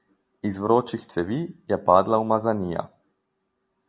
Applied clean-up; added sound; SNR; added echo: none; none; none; none.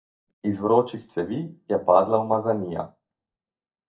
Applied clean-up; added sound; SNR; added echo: neural mask model DeepFilterNet 3.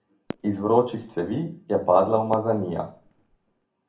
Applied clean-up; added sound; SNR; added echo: none; Fireworks; 18 dB; reverberation time 0.3 s.